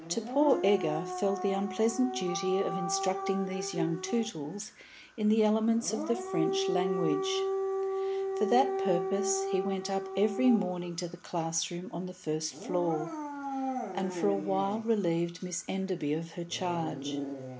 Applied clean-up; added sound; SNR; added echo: none; Siren / Dog; 5 dB; none.